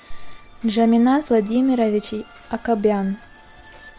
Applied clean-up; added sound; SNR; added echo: none; none; none; none.